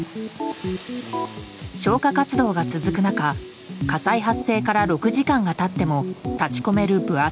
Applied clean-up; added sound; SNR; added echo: none; none; none; none.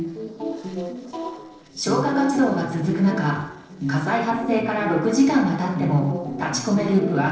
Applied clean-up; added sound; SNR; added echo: neural separator model SepFormer DNS4.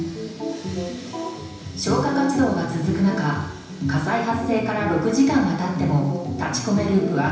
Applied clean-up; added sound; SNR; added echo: none; Brass instrument; 18 dB; reverberation time 0.9 s.